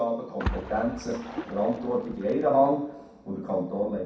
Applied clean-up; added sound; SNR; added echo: none; Splash, splatter; 11 dB; reverberation time 0.6 s.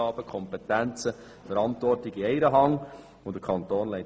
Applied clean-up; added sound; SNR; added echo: none; none; none; none.